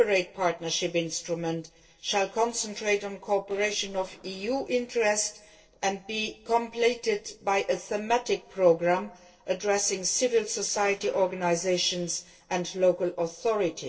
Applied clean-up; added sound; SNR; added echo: neural separator model SepFormer DNS4.